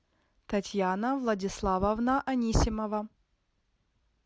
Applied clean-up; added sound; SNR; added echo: none; none; none; none.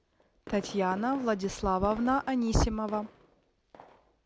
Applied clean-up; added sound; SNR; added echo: none; Fireworks; 19 dB; none.